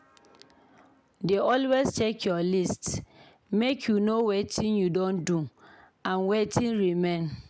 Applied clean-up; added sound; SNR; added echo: none; none; none; none.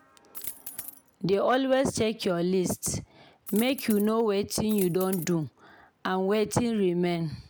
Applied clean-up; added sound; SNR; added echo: none; Coin (dropping); 13 dB; none.